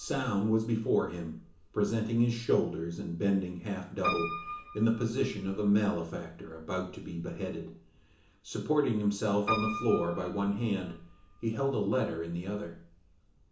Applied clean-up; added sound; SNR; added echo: none; Piano; 12 dB; reverberation time 0.8 s.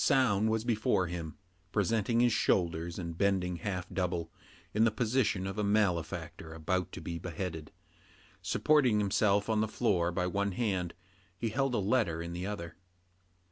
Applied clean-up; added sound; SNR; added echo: none; none; none; none.